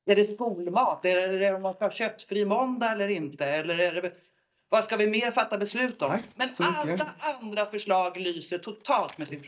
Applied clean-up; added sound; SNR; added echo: neural mask model DeepFilterNet 3.